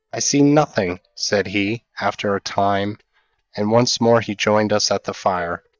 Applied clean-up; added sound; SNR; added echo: neural mask model DeepFilterNet 3.